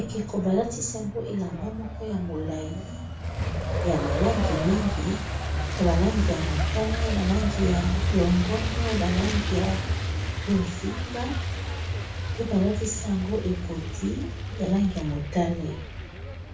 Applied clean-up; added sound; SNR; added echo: none; Truck; 1 dB; reverberation time 0.3 s.